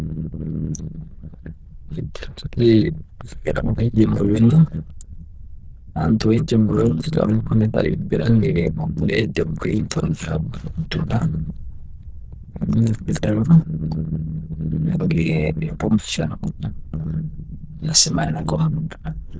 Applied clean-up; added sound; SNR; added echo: neural diffusion model UNIVERSE++.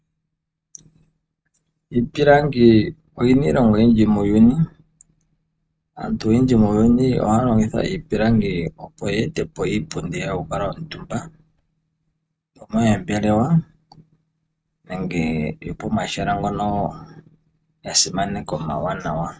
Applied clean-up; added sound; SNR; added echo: neural mask model RNNoise.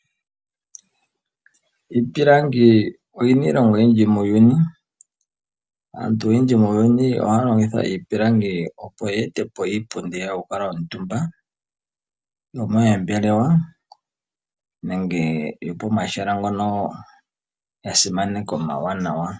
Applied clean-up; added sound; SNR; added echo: none; none; none; none.